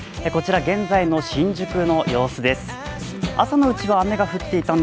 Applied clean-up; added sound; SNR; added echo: none; Snare drum; 12 dB; none.